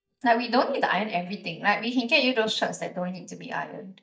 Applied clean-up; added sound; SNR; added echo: neural mask model DeepFilterNet 3.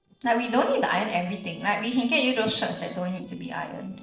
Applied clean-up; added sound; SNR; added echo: neural separator model SepFormer DNS4.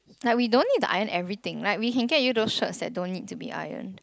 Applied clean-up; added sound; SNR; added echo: none; none; none; none.